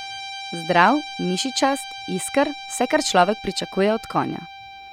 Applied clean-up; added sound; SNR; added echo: none; Guitar; 13 dB; none.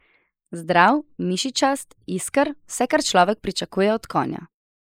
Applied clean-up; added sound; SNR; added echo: neural mask model Resemble Enhance denoiser.